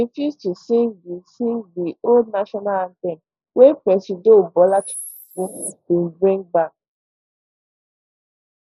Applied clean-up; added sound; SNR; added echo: neural mask model Resemble Enhance denoiser.